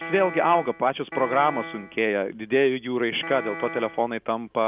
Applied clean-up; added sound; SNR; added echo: none; Piano; 12 dB; none.